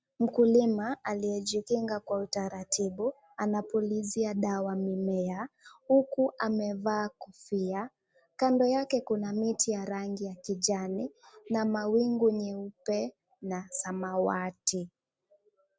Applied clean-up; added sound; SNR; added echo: none; none; none; none.